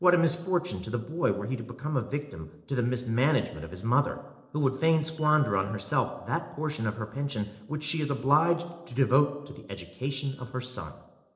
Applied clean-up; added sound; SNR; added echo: neural separator model SepFormer DNS4.